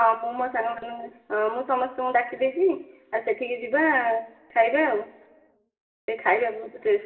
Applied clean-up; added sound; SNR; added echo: none; none; none; reverberation time 1.4 s.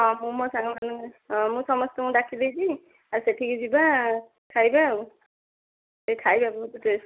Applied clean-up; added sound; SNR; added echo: none; none; none; none.